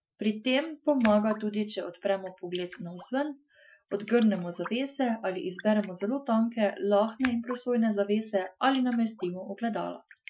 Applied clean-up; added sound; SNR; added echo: classical method Wiener filter.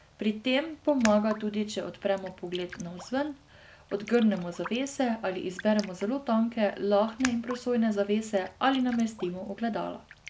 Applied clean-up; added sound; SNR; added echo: none; Raindrop; 17 dB; none.